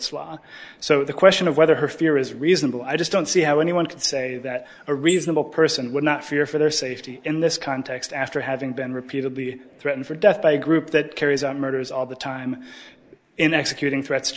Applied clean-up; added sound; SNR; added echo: neural mask model Resemble Enhance denoiser.